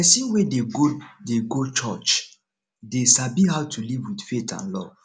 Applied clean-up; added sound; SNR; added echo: none; none; none; none.